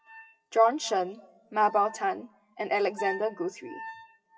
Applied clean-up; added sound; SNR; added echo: classical method WPE with log-MMSE.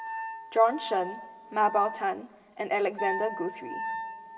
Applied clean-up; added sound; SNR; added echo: none; Wind instrument, woodwind instrument; 8 dB; reverberation time 2.2 s.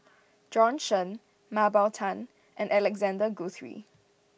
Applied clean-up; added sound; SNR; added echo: none; none; none; none.